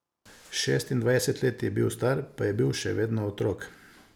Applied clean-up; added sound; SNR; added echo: none; none; none; none.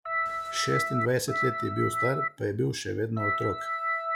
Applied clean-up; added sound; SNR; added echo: classical method log-MMSE.